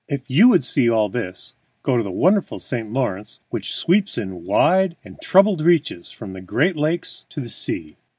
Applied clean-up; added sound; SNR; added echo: none; none; none; none.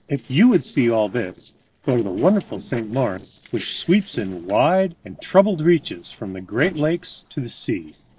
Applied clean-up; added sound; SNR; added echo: neural separator model SepFormer DNS4.